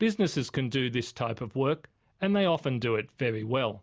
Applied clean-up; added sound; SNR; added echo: none; none; none; none.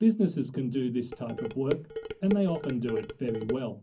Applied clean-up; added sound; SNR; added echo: none; Dishes, pots, and pans; 8 dB; reverberation time 0.4 s.